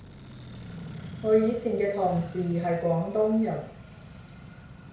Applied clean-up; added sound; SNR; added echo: none; Accelerating, revving, vroom; 14 dB; reverberation time 0.6 s.